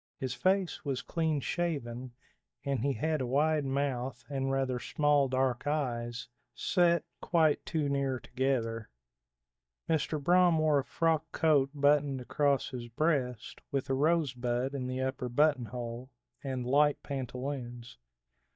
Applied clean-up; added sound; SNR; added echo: neural mask model DeepFilterNet 3.